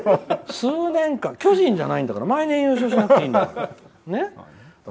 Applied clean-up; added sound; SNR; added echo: none; none; none; none.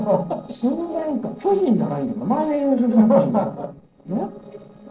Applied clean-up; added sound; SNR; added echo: neural separator model SepFormer DNS4.